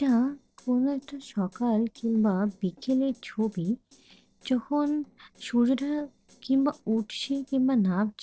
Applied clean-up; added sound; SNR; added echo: neural separator model SepFormer DNS4.